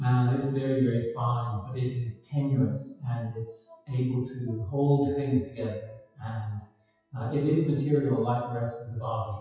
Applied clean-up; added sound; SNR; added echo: classical method WPE with log-MMSE.